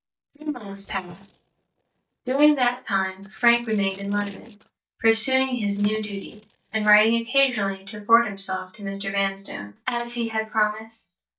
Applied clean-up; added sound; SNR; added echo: neural mask model DeepFilterNet 3.